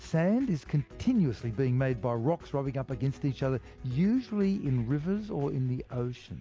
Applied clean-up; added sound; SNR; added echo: none; none; none; none.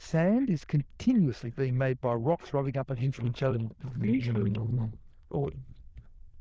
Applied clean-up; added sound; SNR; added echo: neural diffusion model UNIVERSE++.